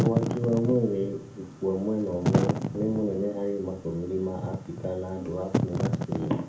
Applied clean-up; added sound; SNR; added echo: none; Wind / Fire; 2 dB; reverberation time 0.4 s.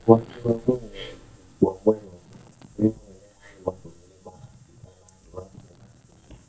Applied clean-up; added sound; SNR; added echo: neural mask model DeepFilterNet 3.